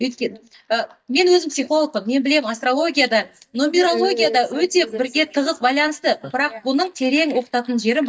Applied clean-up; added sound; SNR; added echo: neural mask model DeepFilterNet 3.